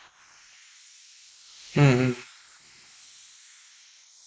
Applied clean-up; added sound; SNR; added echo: neural mask model Resemble Enhance denoiser.